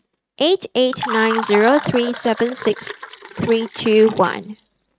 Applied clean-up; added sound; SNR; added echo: neural mask model RNNoise.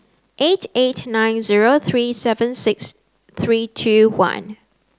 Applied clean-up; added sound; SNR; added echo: none; none; none; none.